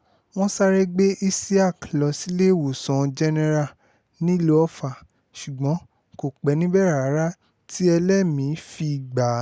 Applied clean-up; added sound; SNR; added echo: none; none; none; none.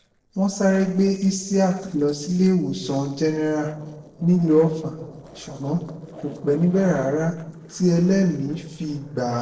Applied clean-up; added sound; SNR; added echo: neural separator model SepFormer DNS4.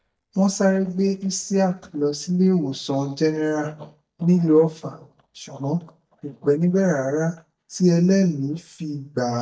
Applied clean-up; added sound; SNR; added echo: neural mask model DeepFilterNet 3.